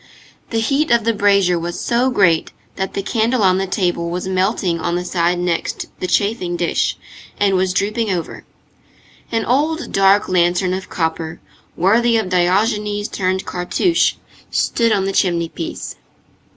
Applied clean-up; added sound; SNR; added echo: none; none; none; none.